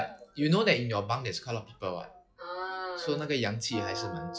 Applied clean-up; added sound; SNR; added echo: classical method log-MMSE.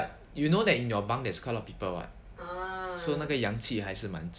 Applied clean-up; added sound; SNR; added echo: none; none; none; none.